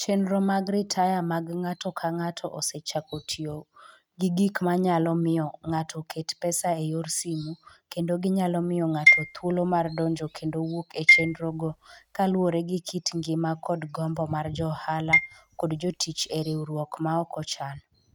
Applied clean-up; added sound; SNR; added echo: neural mask model RNNoise.